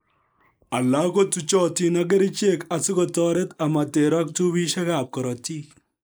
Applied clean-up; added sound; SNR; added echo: neural mask model Resemble Enhance denoiser.